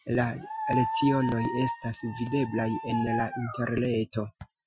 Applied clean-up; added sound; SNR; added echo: classical method Wiener filter.